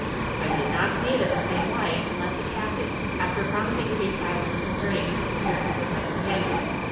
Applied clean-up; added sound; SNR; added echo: none; Cricket; -3 dB; reverberation time 0.9 s.